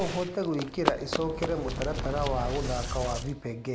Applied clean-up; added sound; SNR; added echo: none; Boom + Run; 2 dB; none.